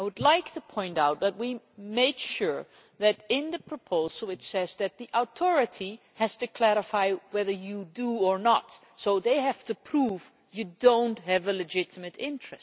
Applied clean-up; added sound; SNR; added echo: none; none; none; none.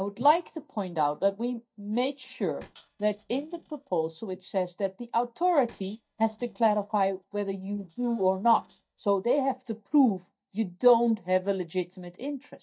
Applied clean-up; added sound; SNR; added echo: neural mask model DeepFilterNet 3.